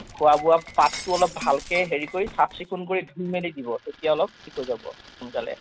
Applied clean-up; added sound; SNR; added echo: none; Shatter; 17 dB; none.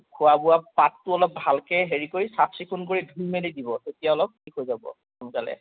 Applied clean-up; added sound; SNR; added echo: none; none; none; none.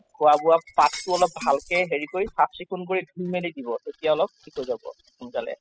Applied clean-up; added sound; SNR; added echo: classical method spectral subtraction.